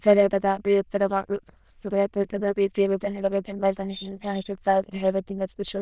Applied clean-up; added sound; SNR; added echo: neural diffusion model UNIVERSE++.